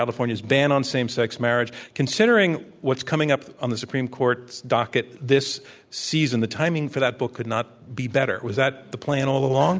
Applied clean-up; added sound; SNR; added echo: none; none; none; none.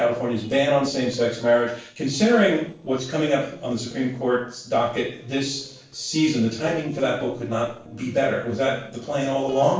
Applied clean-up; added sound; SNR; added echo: neural separator model SepFormer DNS4.